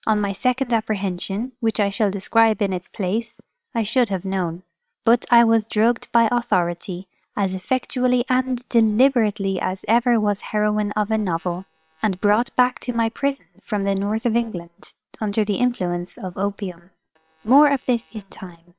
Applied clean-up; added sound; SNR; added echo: neural separator model SepFormer WHAM!.